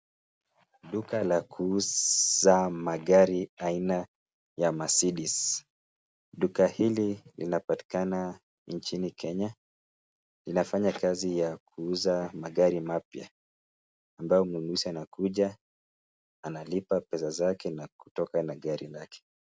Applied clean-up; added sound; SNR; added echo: none; none; none; none.